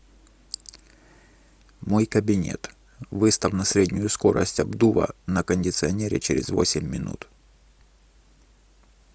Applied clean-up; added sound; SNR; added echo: none; none; none; none.